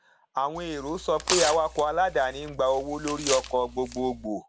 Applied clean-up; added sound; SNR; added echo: none; Tearing; 8 dB; none.